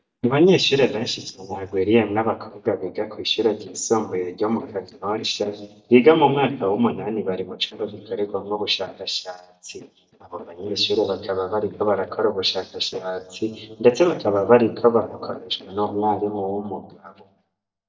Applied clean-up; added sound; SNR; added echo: neural mask model DeepFilterNet 3.